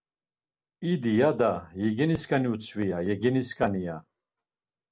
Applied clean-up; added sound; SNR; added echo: none; none; none; none.